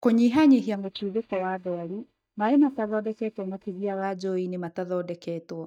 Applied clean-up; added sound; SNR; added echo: neural mask model DeepFilterNet 3.